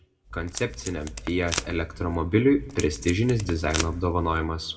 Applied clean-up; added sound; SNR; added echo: none; Packing tape, duct tape; 11 dB; reverberation time 1.9 s.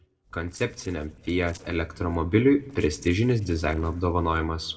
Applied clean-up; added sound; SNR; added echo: neural separator model SepFormer DNS4.